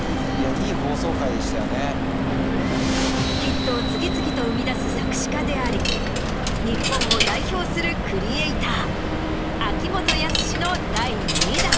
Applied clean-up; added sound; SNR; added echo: none; Coin (dropping); -4 dB; none.